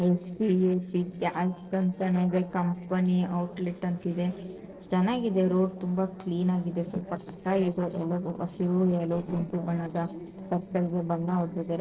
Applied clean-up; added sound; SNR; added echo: neural separator model SepFormer DNS4.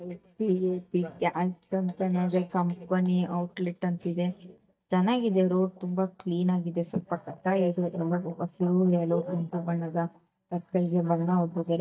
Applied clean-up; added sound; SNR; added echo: neural mask model DeepFilterNet 3.